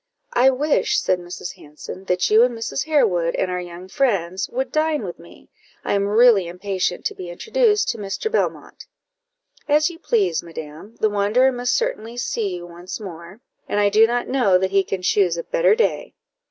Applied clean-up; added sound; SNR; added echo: none; none; none; none.